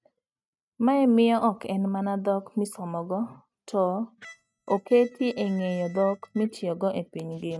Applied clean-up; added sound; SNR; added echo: neural mask model RNNoise.